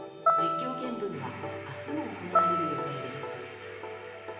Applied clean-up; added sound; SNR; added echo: none; Piano; -4 dB; reverberation time 1.1 s.